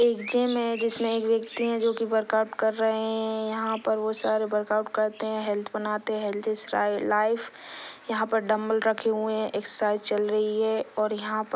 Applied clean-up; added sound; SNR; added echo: none; none; none; none.